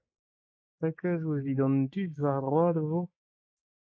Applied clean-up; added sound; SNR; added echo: neural mask model Resemble Enhance denoiser.